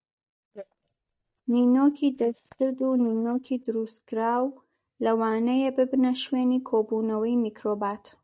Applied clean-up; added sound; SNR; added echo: neural mask model DeepFilterNet 3.